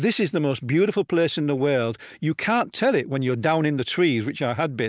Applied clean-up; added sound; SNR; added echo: none; none; none; none.